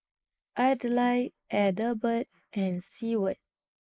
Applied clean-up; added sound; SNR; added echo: neural mask model Resemble Enhance denoiser.